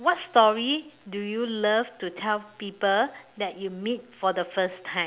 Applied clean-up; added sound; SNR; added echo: none; none; none; none.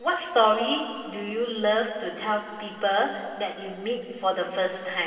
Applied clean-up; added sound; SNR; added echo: none; none; none; reverberation time 2.5 s.